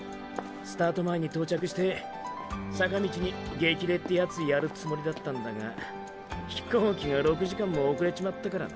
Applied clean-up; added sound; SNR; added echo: none; none; none; none.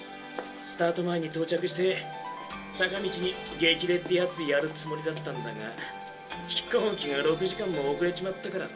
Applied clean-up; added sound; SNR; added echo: none; none; none; reverberation time 0.2 s.